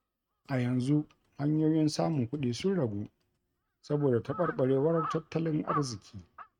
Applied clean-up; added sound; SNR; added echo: neural mask model RNNoise.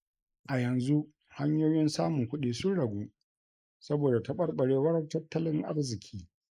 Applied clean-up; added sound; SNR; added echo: neural mask model Resemble Enhance denoiser.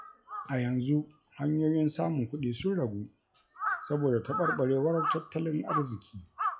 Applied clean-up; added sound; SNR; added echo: classical method log-MMSE.